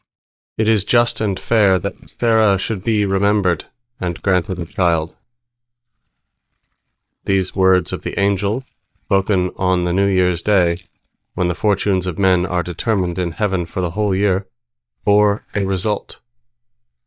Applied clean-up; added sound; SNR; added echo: neural mask model DeepFilterNet 3.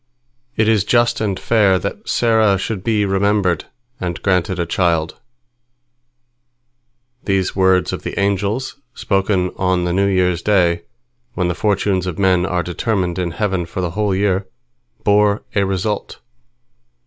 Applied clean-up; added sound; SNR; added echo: none; none; none; none.